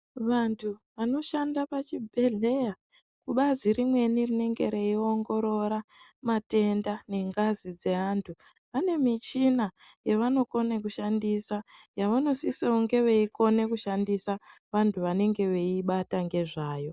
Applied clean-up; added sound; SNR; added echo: none; none; none; none.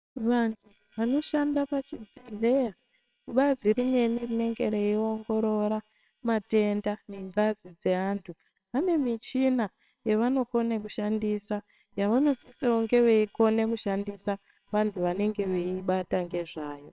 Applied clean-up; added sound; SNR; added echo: neural separator model SepFormer WHAMR!.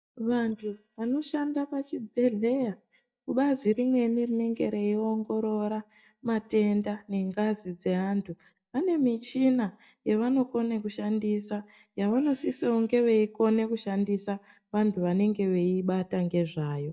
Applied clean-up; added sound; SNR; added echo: neural mask model DeepFilterNet 3.